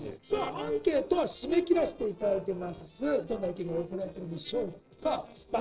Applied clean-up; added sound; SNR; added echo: neural separator model SepFormer DNS4.